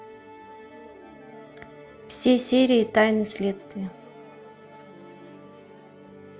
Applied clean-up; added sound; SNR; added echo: none; Musical instrument; 19 dB; none.